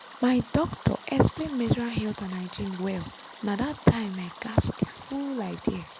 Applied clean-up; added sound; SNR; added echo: none; Stream; 15 dB; none.